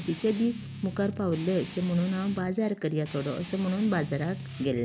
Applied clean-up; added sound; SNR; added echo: none; Guitar; 13 dB; none.